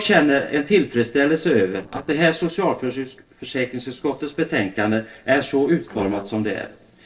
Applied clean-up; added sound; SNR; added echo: neural separator model SepFormer DNS4.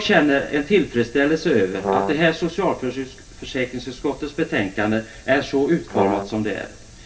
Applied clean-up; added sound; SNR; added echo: none; Brass instrument; 3 dB; reverberation time 0.2 s.